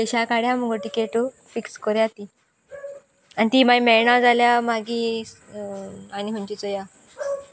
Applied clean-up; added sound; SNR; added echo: none; none; none; none.